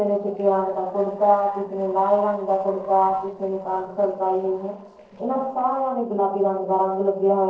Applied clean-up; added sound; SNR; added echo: neural separator model SepFormer DNS4.